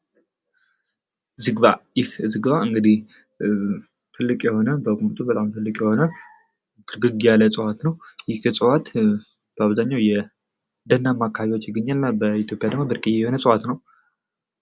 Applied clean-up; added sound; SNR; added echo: none; none; none; none.